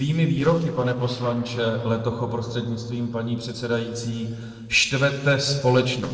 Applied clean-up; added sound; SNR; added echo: neural separator model SepFormer DNS4.